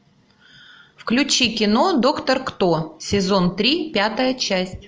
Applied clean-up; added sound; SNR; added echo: none; none; none; none.